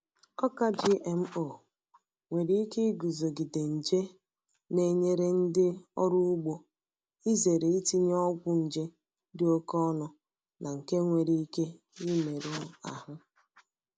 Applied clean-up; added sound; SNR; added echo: none; none; none; none.